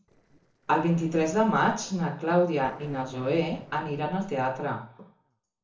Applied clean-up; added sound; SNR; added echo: neural separator model SepFormer DNS4.